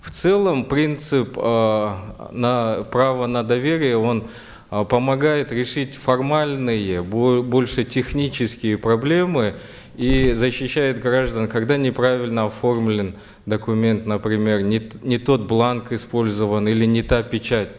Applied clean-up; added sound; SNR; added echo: none; Growling; 18 dB; none.